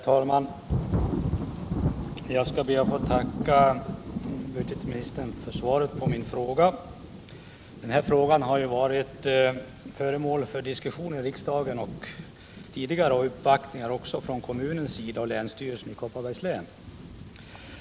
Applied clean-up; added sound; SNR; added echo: none; Thunder / Rain; 7 dB; none.